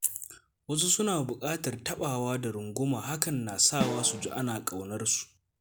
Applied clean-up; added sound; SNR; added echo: none; Snare drum; 4 dB; none.